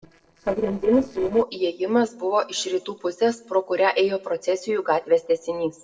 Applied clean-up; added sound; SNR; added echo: neural separator model SepFormer DNS4.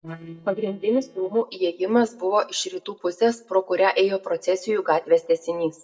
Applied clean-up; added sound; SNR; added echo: neural mask model DeepFilterNet 3.